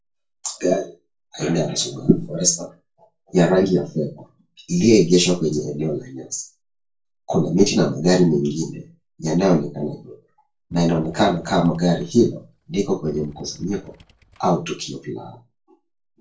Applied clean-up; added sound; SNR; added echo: neural separator model SepFormer DNS4.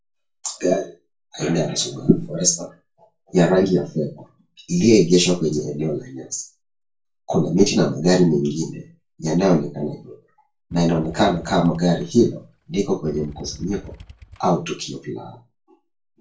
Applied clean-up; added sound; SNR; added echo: none; Motorcycle / Engine; 20 dB; reverberation time 0.2 s.